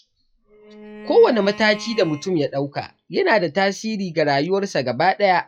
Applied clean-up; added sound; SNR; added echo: classical method log-MMSE.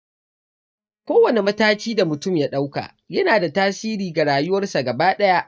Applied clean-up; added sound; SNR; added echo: neural mask model DeepFilterNet 3.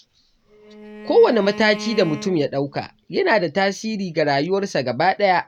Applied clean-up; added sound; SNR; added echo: none; Bowed string instrument; 15 dB; none.